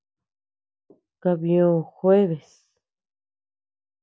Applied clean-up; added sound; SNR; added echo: none; none; none; none.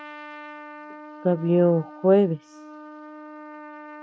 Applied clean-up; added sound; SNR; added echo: neural mask model RNNoise.